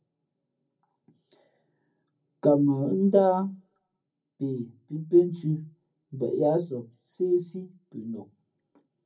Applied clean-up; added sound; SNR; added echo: none; none; none; reverberation time 0.4 s.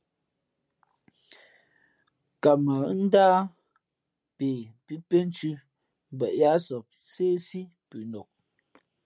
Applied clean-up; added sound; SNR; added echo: none; none; none; none.